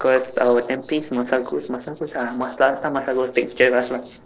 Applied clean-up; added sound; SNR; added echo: neural separator model SepFormer DNS4.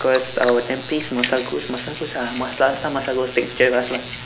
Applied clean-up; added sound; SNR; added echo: none; Bird vocalization, bird call, bird song + Bell; 12 dB; none.